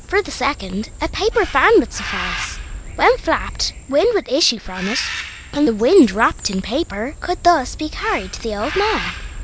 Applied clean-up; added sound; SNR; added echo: none; Bird; 11 dB; none.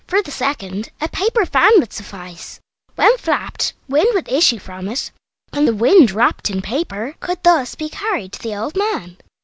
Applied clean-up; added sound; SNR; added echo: none; none; none; none.